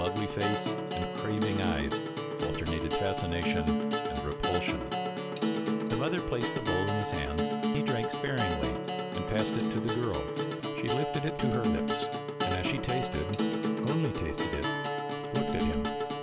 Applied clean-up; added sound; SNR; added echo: none; Acoustic guitar; -4 dB; none.